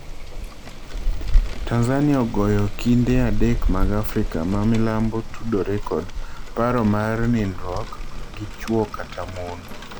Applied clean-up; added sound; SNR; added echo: none; Rain; 1 dB; none.